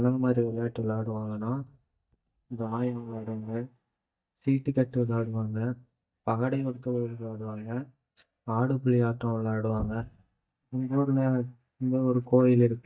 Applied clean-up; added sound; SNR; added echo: neural mask model DeepFilterNet 3.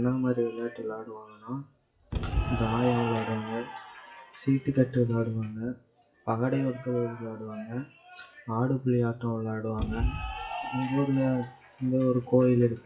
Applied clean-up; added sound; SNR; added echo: classical method WPE with log-MMSE.